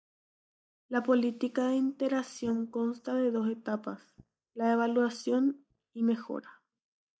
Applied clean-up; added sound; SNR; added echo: neural mask model DeepFilterNet 3.